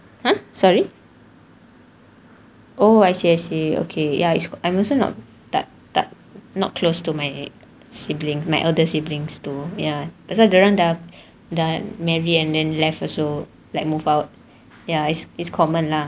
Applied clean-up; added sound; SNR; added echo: none; none; none; none.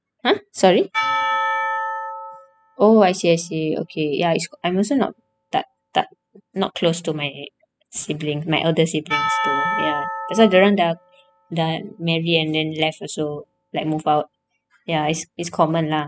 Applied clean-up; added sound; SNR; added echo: classical method spectral subtraction.